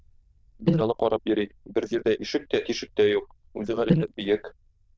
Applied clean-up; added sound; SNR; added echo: neural diffusion model UNIVERSE++.